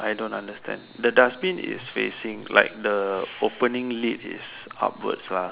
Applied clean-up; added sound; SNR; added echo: none; none; none; none.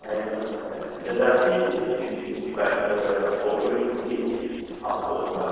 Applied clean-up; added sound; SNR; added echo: neural separator model SepFormer DNS4.